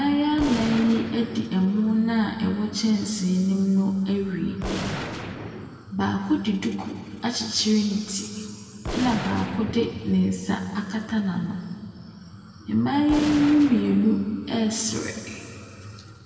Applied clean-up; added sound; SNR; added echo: none; Gunshot, gunfire; 12 dB; reverberation time 2.3 s.